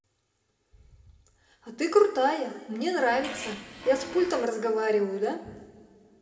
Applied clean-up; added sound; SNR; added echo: none; Fart; 12 dB; reverberation time 2.5 s.